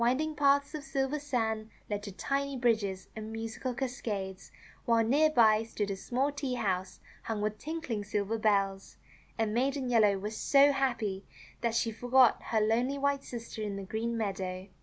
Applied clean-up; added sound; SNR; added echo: none; none; none; none.